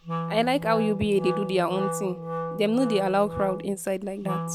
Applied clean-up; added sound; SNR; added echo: none; Wind instrument, woodwind instrument; 7 dB; none.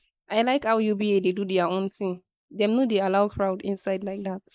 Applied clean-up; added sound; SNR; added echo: neural mask model Resemble Enhance denoiser.